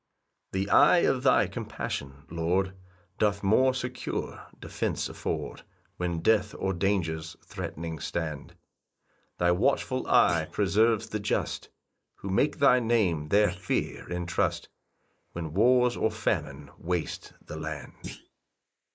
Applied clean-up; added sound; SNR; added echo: neural mask model Resemble Enhance denoiser.